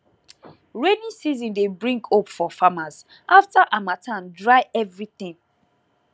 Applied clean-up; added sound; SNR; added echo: none; none; none; none.